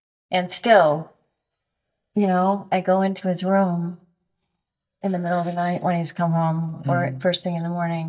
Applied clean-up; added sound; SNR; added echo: neural mask model DeepFilterNet 3.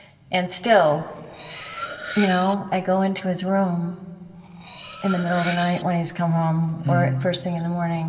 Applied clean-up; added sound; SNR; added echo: none; Cutlery, silverware; 11 dB; reverberation time 2.6 s.